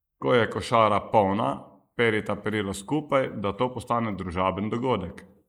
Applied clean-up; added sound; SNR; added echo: neural mask model Resemble Enhance denoiser.